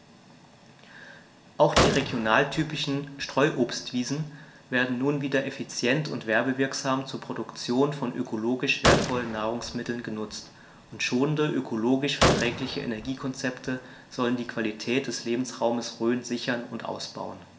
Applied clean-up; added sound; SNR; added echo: none; Gunshot, gunfire; 2 dB; reverberation time 0.3 s.